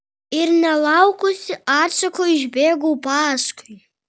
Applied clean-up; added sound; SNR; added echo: none; none; none; none.